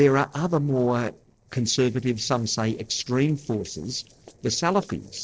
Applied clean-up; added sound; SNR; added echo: neural separator model SepFormer DNS4.